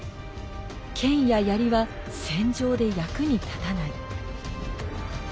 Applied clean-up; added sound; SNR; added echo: none; none; none; none.